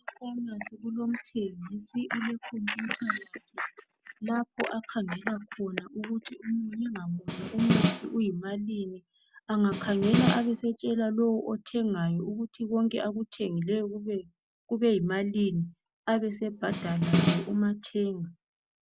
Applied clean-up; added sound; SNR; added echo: none; Snare drum; -1 dB; none.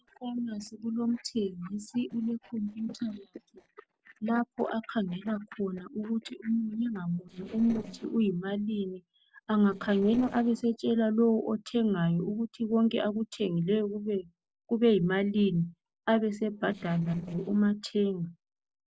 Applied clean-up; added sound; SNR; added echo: neural separator model SepFormer DNS4.